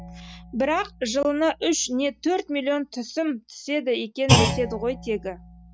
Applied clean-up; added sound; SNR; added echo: none; Thump, thud; 3 dB; none.